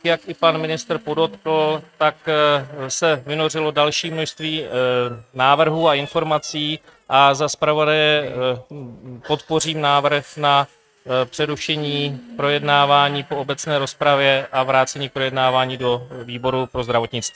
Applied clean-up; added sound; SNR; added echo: neural mask model RNNoise.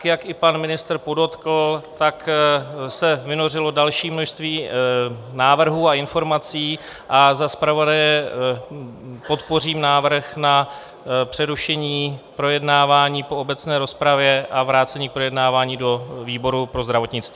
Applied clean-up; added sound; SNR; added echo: none; none; none; none.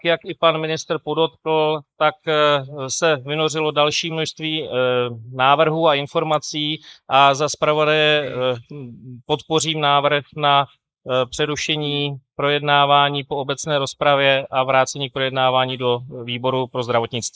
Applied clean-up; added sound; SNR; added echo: neural mask model Resemble Enhance denoiser.